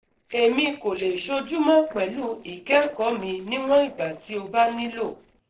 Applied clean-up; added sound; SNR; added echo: neural separator model SepFormer DNS4.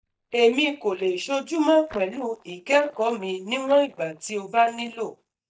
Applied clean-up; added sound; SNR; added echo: neural mask model DeepFilterNet 3.